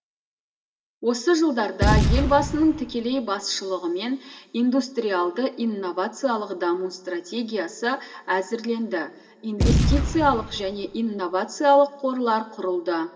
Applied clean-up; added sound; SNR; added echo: none; Boom; -1 dB; reverberation time 2.4 s.